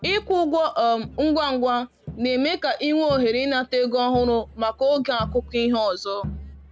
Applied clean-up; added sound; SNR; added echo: none; Crowd; 16 dB; none.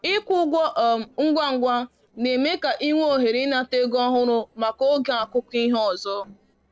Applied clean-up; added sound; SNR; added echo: neural separator model SepFormer DNS4.